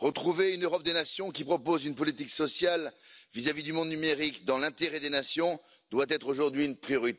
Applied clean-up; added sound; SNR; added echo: none; none; none; none.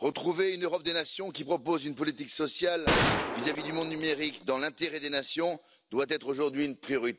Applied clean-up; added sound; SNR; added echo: none; Gunshot, gunfire; -1 dB; none.